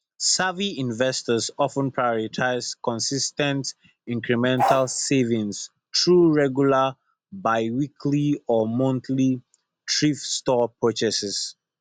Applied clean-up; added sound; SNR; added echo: none; Bark; 0 dB; none.